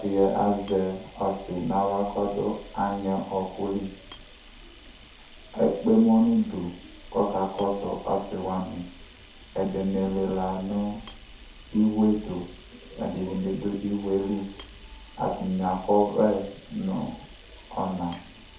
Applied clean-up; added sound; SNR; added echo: none; Camera; 18 dB; reverberation time 0.5 s.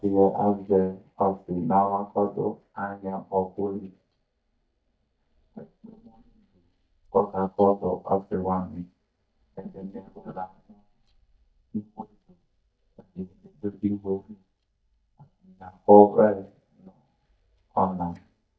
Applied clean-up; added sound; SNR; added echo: neural mask model DeepFilterNet 3.